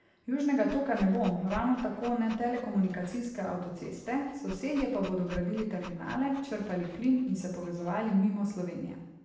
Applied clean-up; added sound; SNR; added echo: none; Dog; 17 dB; reverberation time 0.9 s.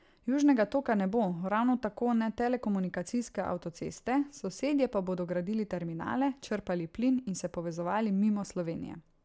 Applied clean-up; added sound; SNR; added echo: none; none; none; none.